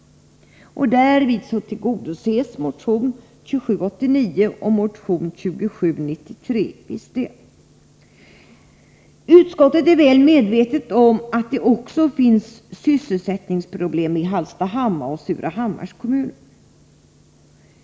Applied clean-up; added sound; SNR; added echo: none; none; none; none.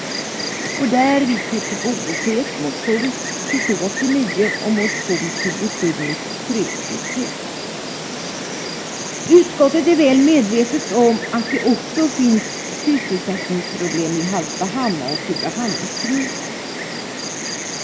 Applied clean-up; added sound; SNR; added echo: none; Insect; 6 dB; none.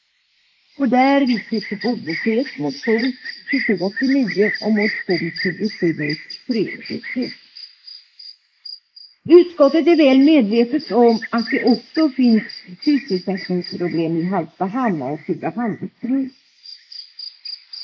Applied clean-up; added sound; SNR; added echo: neural mask model Resemble Enhance denoiser.